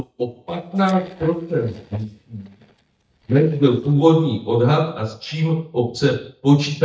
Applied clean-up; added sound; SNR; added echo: neural mask model DeepFilterNet 3.